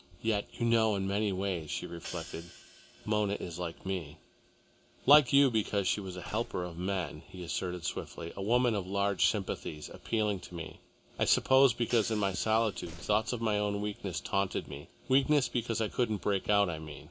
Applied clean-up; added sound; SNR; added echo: none; Hi-hat + Slam; 19 dB; none.